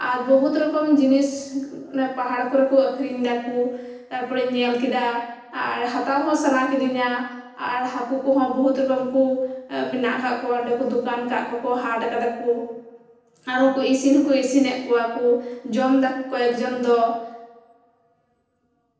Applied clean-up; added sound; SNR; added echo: none; none; none; reverberation time 0.9 s.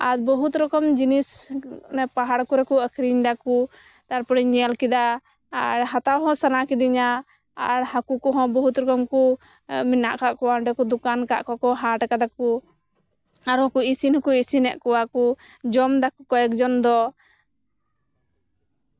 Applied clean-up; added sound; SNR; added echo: none; none; none; none.